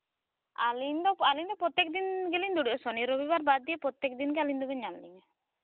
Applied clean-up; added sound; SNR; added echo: none; none; none; none.